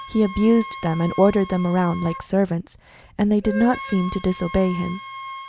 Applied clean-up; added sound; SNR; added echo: none; Wind instrument, woodwind instrument; 14 dB; none.